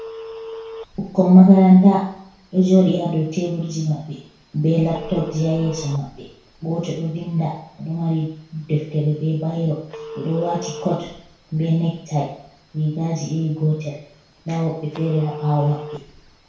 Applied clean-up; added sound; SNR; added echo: none; Telephone; 19 dB; reverberation time 0.6 s.